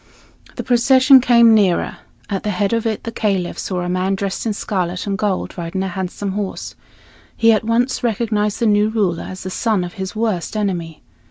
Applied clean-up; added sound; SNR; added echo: none; none; none; none.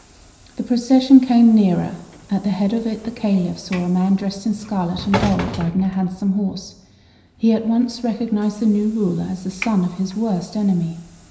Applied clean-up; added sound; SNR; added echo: none; Sliding door / Train; 15 dB; reverberation time 0.9 s.